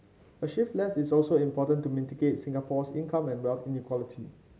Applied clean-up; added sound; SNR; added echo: none; none; none; none.